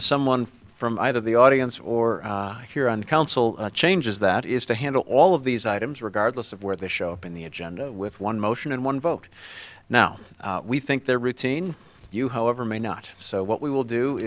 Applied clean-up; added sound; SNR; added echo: none; none; none; none.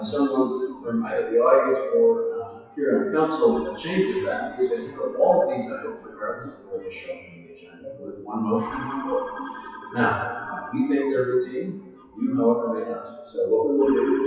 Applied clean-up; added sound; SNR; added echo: classical method WPE with log-MMSE.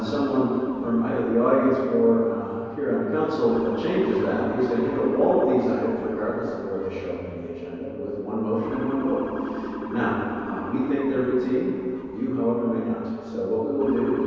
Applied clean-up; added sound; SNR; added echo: none; Motor vehicle (road) / Siren; 11 dB; reverberation time 2.2 s.